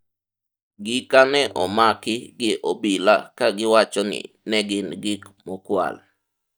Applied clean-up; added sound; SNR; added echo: neural mask model DeepFilterNet 3.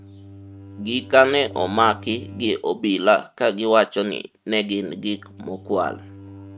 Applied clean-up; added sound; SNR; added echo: neural mask model RNNoise.